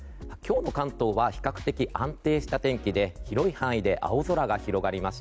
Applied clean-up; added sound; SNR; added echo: none; none; none; none.